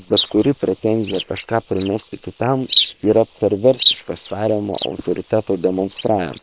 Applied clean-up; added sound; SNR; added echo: neural separator model SepFormer WHAM!.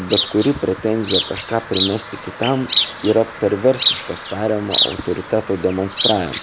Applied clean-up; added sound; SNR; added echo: none; Chirp, tweet; 3 dB; none.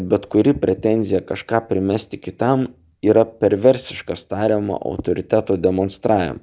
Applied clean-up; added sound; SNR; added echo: none; none; none; none.